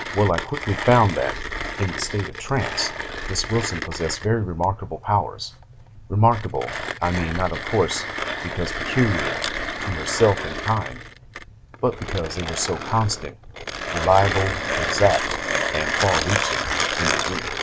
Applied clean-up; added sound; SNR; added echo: none; Mechanisms; 4 dB; none.